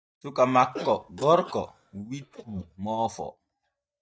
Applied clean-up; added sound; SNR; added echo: neural mask model DeepFilterNet 3.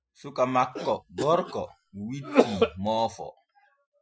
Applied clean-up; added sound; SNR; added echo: classical method Wiener filter.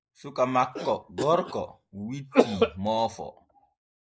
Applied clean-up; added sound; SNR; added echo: neural mask model Resemble Enhance denoiser.